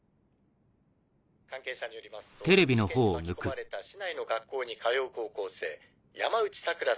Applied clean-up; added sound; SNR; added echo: none; none; none; none.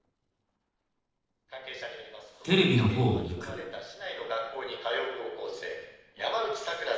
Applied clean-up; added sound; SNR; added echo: neural separator model SepFormer DNS4.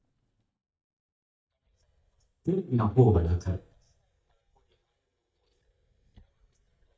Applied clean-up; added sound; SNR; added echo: neural mask model DeepFilterNet 3.